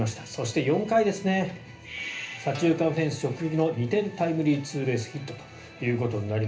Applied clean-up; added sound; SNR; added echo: none; Guitar; 19 dB; reverberation time 0.3 s.